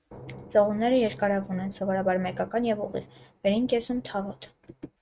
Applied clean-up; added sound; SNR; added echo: neural mask model RNNoise.